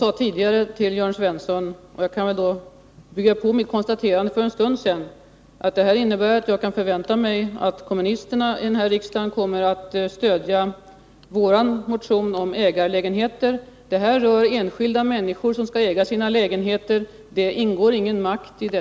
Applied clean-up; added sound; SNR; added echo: none; none; none; none.